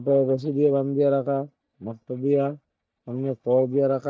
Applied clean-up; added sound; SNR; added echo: neural mask model DeepFilterNet 3.